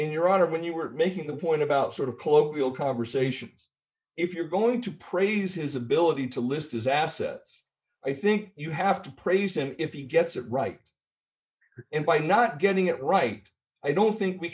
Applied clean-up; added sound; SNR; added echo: neural mask model Resemble Enhance denoiser.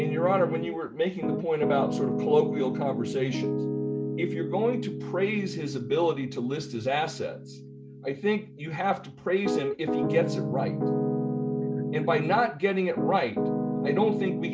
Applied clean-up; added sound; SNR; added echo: none; Piano; 2 dB; none.